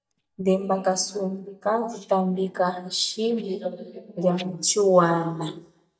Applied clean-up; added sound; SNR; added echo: neural mask model DeepFilterNet 3.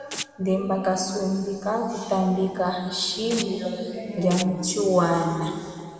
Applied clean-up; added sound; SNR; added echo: none; Domestic sounds, home sounds; 13 dB; reverberation time 2.7 s.